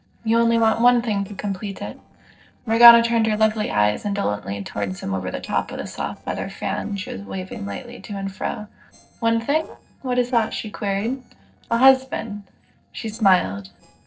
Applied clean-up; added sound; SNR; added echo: neural separator model SepFormer DNS4.